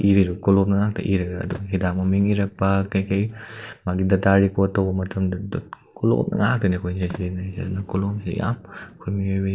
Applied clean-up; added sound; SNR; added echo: neural separator model SepFormer DNS4.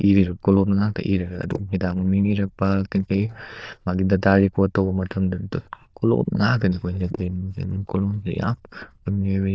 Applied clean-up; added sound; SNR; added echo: neural diffusion model UNIVERSE++.